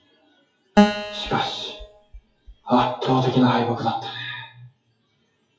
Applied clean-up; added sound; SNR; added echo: classical method WPE with log-MMSE.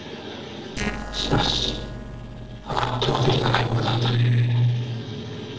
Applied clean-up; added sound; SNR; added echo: neural separator model SepFormer DNS4.